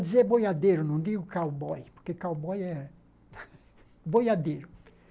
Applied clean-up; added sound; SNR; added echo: none; none; none; none.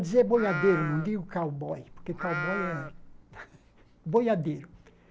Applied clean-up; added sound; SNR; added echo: none; Livestock, farm animals, working animals; 7 dB; none.